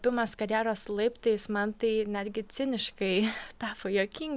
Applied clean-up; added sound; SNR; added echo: none; none; none; none.